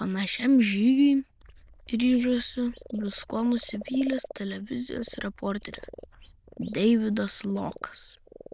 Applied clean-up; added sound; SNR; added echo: neural diffusion model UNIVERSE++.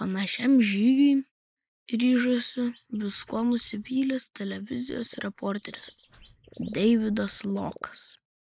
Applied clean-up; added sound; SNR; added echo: neural mask model Resemble Enhance denoiser.